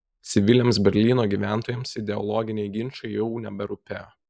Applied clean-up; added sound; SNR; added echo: neural mask model Resemble Enhance denoiser.